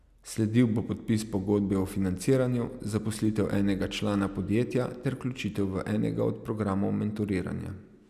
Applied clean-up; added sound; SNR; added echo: none; none; none; none.